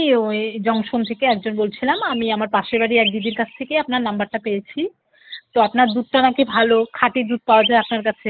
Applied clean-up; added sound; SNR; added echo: neural mask model Resemble Enhance denoiser.